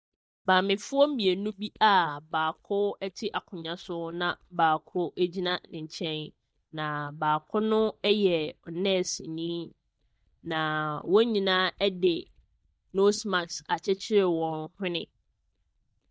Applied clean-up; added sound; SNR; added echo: neural mask model DeepFilterNet 3.